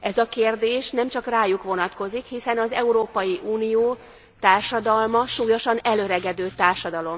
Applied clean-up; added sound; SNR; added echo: none; Writing; 19 dB; none.